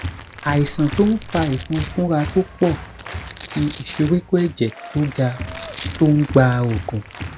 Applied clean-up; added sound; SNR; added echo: none; Domestic sounds, home sounds + Applause; 10 dB; none.